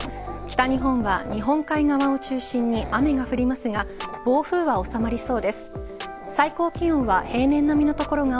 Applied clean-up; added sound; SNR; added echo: none; Dog; 18 dB; none.